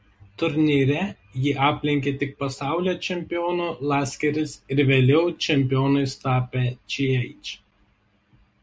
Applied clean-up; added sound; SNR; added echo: none; none; none; none.